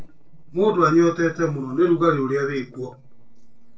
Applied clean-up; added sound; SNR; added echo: neural separator model SepFormer DNS4.